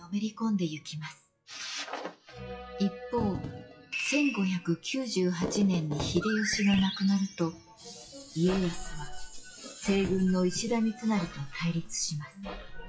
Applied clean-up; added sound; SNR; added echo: classical method WPE with log-MMSE.